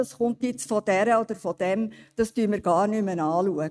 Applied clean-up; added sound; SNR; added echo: neural mask model RNNoise.